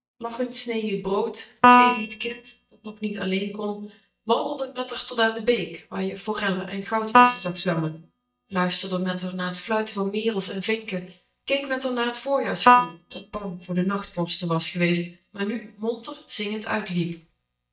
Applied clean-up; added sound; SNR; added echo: neural mask model DeepFilterNet 3.